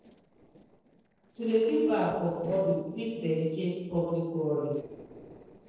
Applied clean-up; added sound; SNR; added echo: neural separator model SepFormer DNS4.